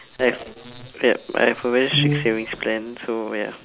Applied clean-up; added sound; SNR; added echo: none; Brass instrument; 2 dB; none.